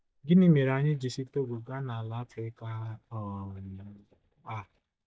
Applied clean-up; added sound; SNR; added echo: neural mask model DeepFilterNet 3.